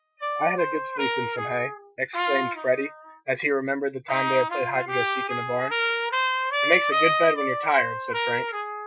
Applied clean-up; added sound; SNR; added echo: classical method Wiener filter.